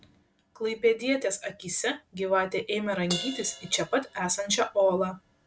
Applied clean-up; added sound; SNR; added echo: none; Crash cymbal; 16 dB; none.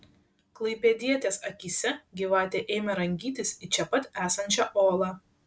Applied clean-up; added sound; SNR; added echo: none; none; none; none.